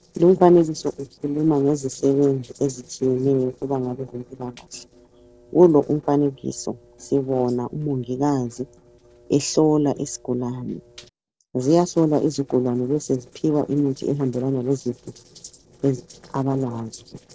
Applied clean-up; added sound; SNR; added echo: neural separator model SepFormer DNS4.